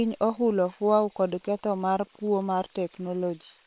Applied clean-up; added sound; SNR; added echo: neural separator model SepFormer WHAM!.